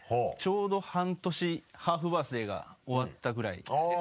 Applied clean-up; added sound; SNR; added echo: neural mask model Resemble Enhance denoiser.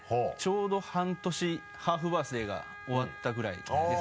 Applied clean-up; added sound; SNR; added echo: none; Wind instrument, woodwind instrument; 16 dB; none.